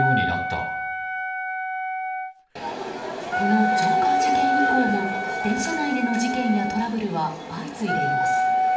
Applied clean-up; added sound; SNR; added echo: none; Wind instrument, woodwind instrument; -2 dB; reverberation time 0.8 s.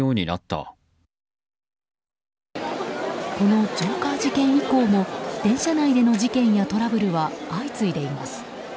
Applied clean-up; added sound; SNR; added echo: none; none; none; none.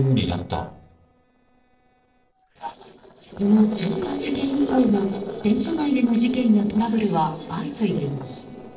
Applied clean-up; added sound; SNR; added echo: neural separator model SepFormer DNS4.